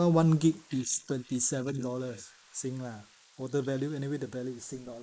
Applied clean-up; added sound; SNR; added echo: neural mask model Resemble Enhance denoiser.